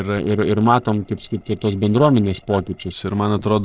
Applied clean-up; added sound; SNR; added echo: neural separator model SepFormer DNS4.